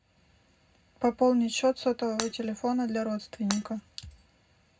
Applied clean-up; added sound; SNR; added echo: none; Shatter; 12 dB; reverberation time 0.3 s.